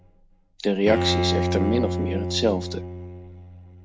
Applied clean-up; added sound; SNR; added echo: none; Bowed string instrument; 1 dB; none.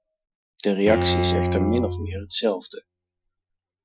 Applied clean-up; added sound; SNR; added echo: classical method Wiener filter.